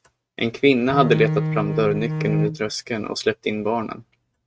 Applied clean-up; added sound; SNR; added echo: neural mask model RNNoise.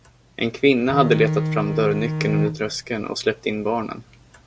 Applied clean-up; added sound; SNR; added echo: none; Bowed string instrument; 2 dB; none.